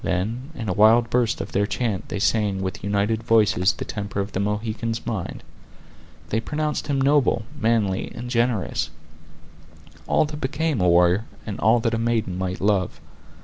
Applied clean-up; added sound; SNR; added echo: none; none; none; none.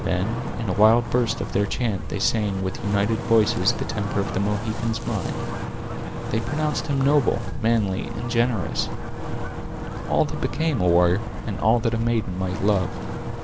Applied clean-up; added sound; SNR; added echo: none; Wind; 7 dB; none.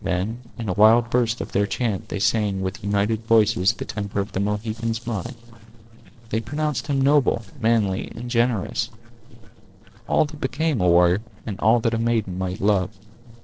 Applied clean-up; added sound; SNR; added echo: neural separator model SepFormer DNS4.